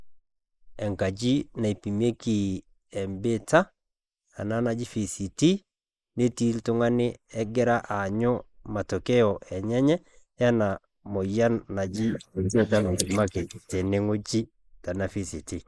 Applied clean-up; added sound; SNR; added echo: neural mask model Resemble Enhance denoiser.